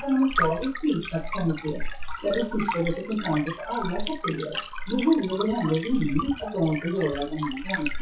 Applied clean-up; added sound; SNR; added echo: classical method WPE with log-MMSE.